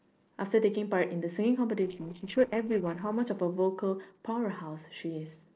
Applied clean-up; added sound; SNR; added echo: neural separator model SepFormer DNS4.